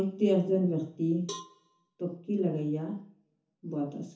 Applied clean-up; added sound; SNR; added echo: none; Cowbell; 18 dB; reverberation time 0.9 s.